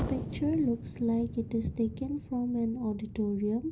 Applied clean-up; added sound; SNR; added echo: none; Explosion; 9 dB; reverberation time 0.4 s.